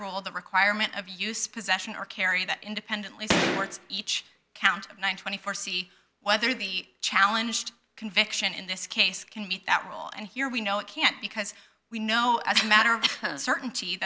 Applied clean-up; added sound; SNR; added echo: none; Gunshot, gunfire; 1 dB; none.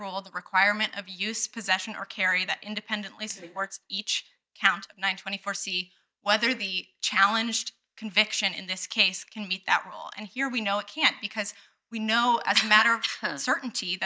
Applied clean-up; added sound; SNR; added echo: neural mask model DeepFilterNet 3.